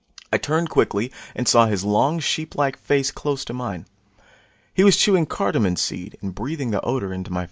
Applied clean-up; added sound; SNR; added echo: none; none; none; none.